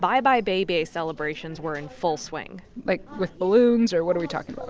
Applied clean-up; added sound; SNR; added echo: none; none; none; none.